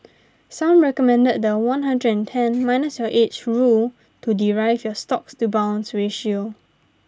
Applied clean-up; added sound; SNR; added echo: none; none; none; none.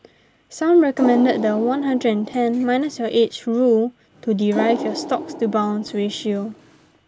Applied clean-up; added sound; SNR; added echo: none; Water; 11 dB; none.